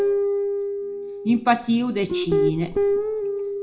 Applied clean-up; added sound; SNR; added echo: none; Guitar; -1 dB; reverberation time 0.3 s.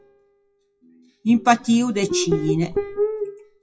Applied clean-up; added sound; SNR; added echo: classical method WPE with log-MMSE.